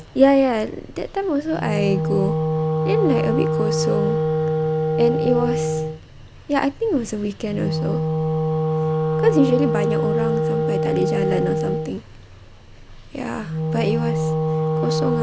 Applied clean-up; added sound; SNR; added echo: none; Wind instrument, woodwind instrument; -1 dB; none.